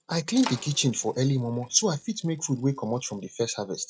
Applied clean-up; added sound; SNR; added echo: classical method log-MMSE.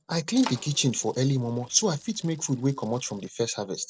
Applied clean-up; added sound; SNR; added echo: neural separator model SepFormer DNS4.